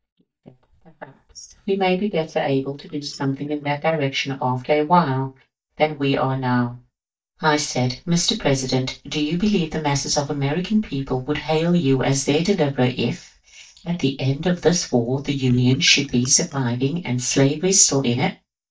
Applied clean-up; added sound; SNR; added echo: neural mask model DeepFilterNet 3.